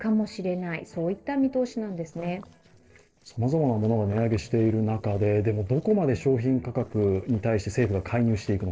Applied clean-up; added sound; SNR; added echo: neural separator model SepFormer DNS4.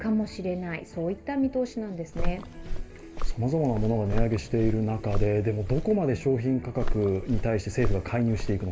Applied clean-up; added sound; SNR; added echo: none; Walk, footsteps; 2 dB; reverberation time 2.8 s.